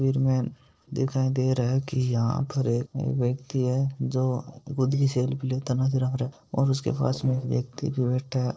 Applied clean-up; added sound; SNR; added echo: neural separator model SepFormer DNS4.